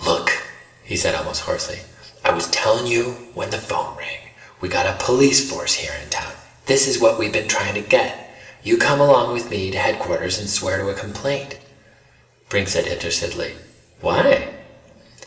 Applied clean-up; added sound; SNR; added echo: none; none; none; reverberation time 2.1 s.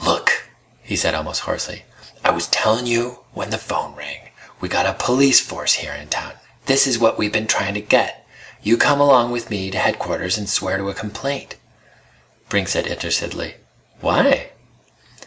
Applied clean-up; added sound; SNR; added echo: none; none; none; none.